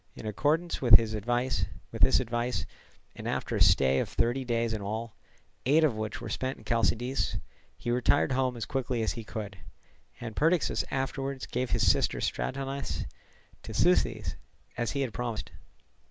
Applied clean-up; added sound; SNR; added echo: none; none; none; none.